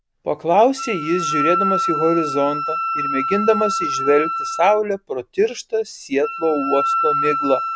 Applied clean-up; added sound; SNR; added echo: none; Wind instrument, woodwind instrument; 3 dB; none.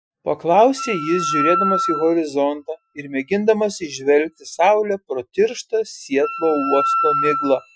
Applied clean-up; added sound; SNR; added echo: classical method Wiener filter.